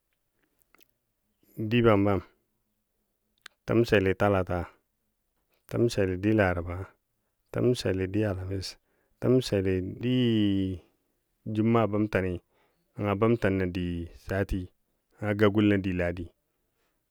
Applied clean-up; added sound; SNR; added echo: none; none; none; none.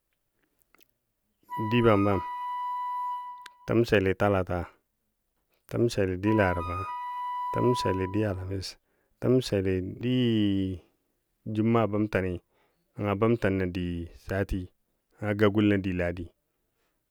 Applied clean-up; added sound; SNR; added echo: none; Wind instrument, woodwind instrument; 6 dB; none.